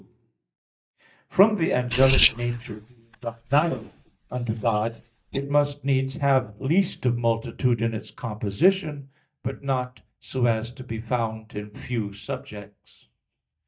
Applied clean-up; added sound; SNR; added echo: neural mask model DeepFilterNet 3.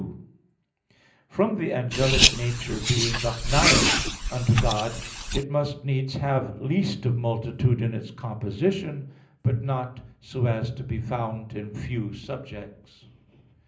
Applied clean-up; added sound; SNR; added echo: none; Car; -3 dB; reverberation time 0.5 s.